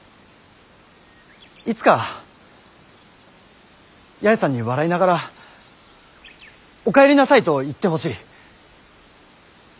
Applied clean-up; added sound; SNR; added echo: none; none; none; none.